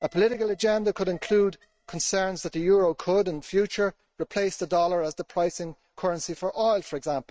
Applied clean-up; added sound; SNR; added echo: neural mask model RNNoise.